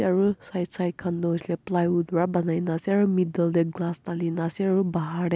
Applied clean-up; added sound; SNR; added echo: none; none; none; none.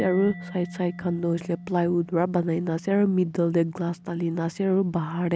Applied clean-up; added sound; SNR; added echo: none; Mallet percussion; 17 dB; none.